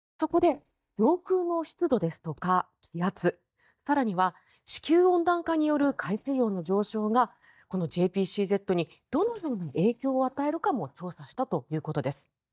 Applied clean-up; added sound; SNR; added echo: neural mask model DeepFilterNet 3.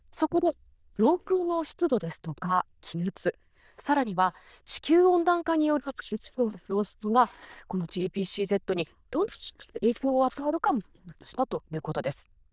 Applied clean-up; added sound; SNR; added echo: neural diffusion model UNIVERSE++.